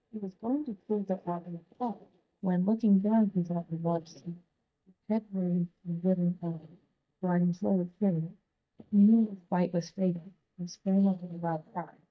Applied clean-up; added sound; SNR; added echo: neural mask model DeepFilterNet 3.